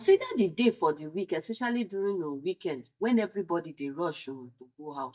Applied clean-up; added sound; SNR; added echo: neural mask model DeepFilterNet 3.